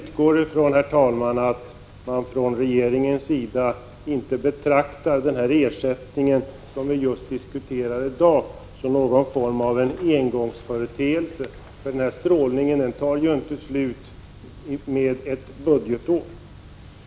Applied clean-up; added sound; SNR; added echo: none; none; none; none.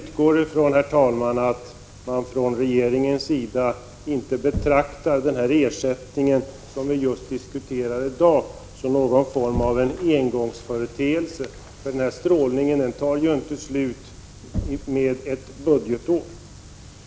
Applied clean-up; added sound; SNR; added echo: none; Knock; 18 dB; none.